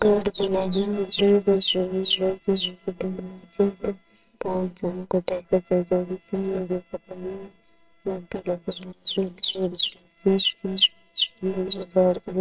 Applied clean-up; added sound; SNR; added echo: neural separator model SepFormer WHAMR!.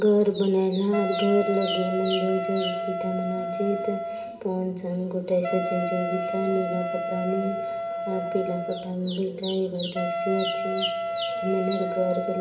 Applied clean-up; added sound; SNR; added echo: none; Wind instrument, woodwind instrument; 4 dB; reverberation time 1.6 s.